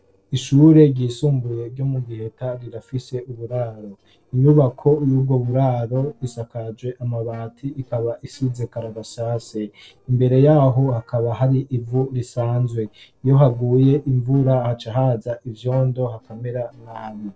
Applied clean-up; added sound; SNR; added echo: neural separator model SepFormer DNS4.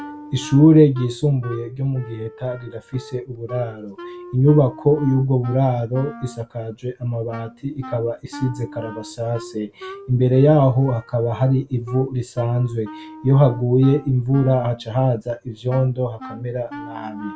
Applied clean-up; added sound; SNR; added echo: none; Wind instrument, woodwind instrument; 18 dB; none.